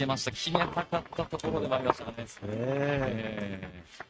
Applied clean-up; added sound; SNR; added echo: neural mask model RNNoise.